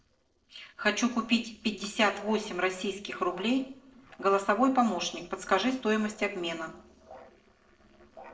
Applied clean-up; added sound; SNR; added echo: neural separator model SepFormer DNS4.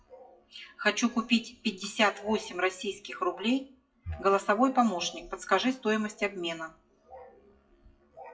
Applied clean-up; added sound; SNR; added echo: classical method WPE with log-MMSE.